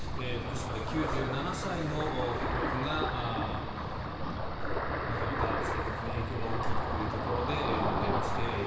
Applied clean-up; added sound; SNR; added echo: none; Ocean; -5 dB; reverberation time 2.5 s.